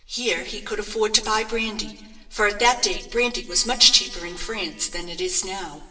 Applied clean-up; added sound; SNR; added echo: neural separator model SepFormer DNS4.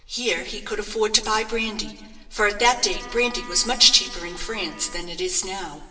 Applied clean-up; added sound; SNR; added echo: none; Bowed string instrument; 19 dB; reverberation time 1.3 s.